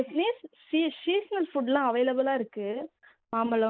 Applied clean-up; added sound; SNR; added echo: neural mask model Resemble Enhance denoiser.